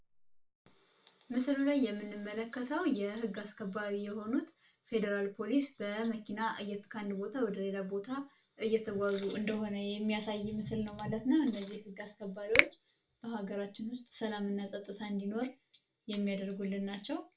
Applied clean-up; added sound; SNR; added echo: none; Finger snapping; 0 dB; reverberation time 0.2 s.